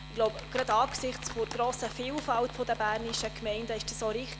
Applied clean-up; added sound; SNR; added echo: none; Crumpling, crinkling; 14 dB; none.